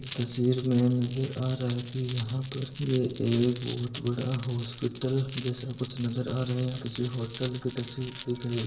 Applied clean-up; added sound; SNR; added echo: none; Glass; 16 dB; reverberation time 0.7 s.